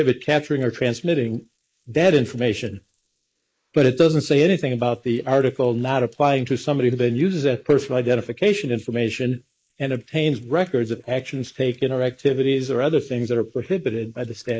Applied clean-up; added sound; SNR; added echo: neural mask model Resemble Enhance denoiser.